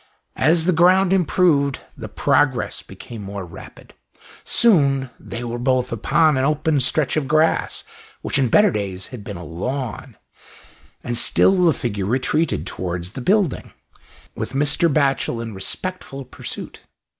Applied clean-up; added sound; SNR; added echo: none; none; none; none.